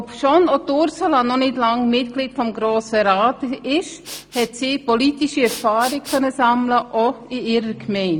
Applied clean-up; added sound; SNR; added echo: none; Respiratory sounds; 17 dB; none.